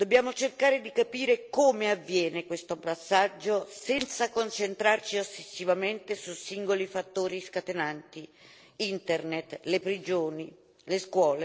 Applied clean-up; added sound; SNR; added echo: neural separator model SepFormer DNS4.